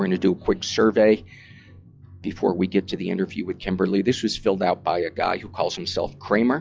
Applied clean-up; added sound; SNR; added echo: classical method log-MMSE.